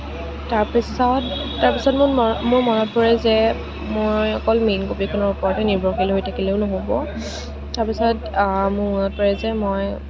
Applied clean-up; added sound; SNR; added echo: none; Musical instrument; 12 dB; none.